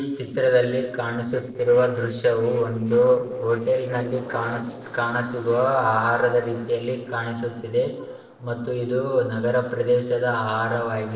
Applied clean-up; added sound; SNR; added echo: neural separator model SepFormer DNS4.